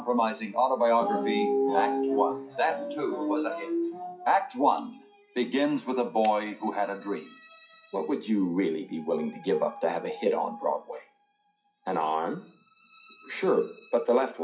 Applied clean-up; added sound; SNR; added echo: classical method WPE with log-MMSE.